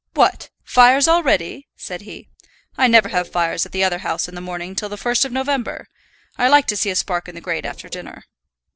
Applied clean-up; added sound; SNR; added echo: neural separator model SepFormer DNS4.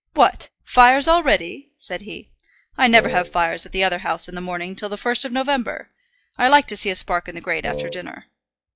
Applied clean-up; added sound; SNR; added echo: classical method log-MMSE.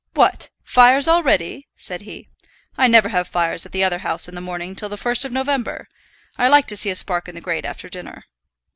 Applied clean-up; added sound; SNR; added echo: none; none; none; none.